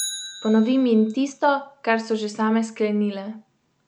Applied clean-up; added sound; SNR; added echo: none; Bicycle; 17 dB; none.